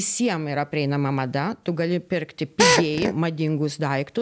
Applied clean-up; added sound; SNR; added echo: none; Drill; -4 dB; none.